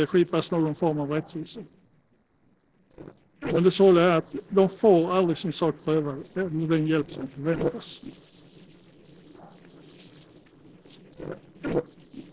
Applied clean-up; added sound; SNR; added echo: neural separator model SepFormer DNS4.